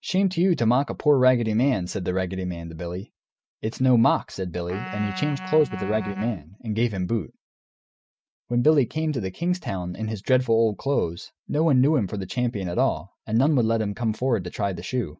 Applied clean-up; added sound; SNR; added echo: neural mask model RNNoise.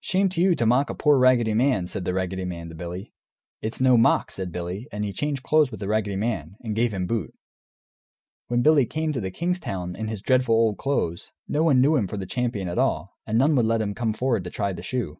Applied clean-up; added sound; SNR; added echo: none; none; none; none.